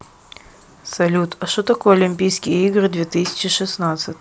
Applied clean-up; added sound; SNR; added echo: none; none; none; none.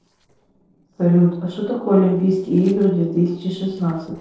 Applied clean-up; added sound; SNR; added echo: neural separator model SepFormer DNS4.